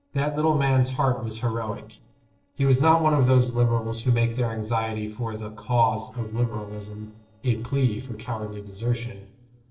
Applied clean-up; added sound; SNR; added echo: neural separator model SepFormer DNS4.